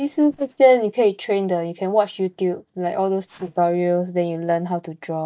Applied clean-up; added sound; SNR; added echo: neural mask model DeepFilterNet 3.